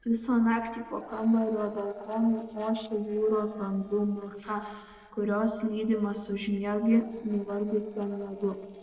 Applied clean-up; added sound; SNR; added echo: neural separator model SepFormer DNS4.